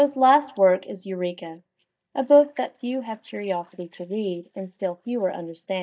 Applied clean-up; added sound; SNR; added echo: neural mask model DeepFilterNet 3.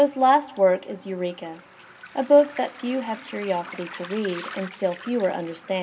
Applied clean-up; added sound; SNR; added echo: none; Waves, surf; 18 dB; reverberation time 1.7 s.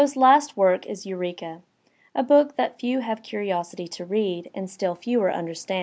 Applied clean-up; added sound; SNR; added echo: none; none; none; none.